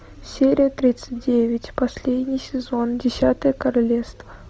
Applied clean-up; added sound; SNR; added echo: none; none; none; none.